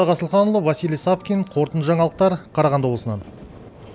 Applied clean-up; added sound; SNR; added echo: none; none; none; none.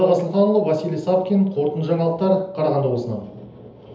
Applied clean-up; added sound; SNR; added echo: none; none; none; reverberation time 0.7 s.